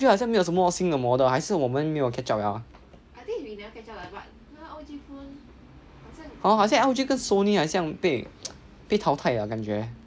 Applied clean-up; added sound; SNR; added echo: none; none; none; none.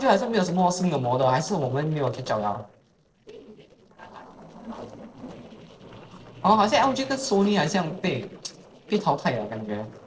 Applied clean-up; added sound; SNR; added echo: neural separator model SepFormer DNS4.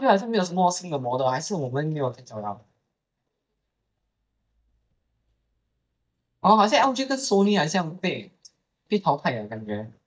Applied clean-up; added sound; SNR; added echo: neural mask model DeepFilterNet 3.